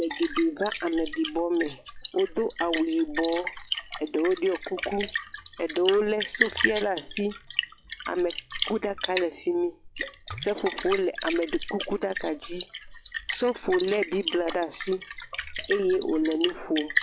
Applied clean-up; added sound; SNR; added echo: classical method log-MMSE.